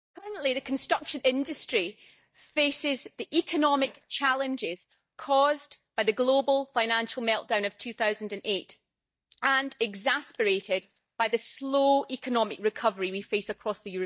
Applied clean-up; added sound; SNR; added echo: neural mask model DeepFilterNet 3.